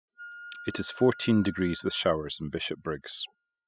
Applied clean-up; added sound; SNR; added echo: classical method spectral subtraction.